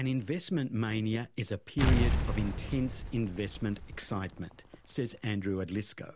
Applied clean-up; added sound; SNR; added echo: none; Explosion; 2 dB; none.